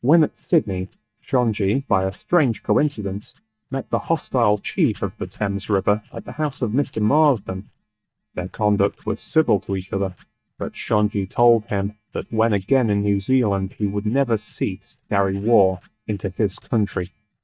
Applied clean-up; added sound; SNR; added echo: neural mask model DeepFilterNet 3.